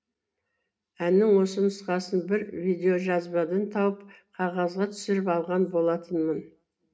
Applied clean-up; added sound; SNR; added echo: none; none; none; reverberation time 0.3 s.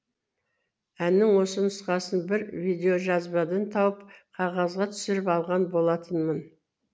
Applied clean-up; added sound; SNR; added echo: none; none; none; none.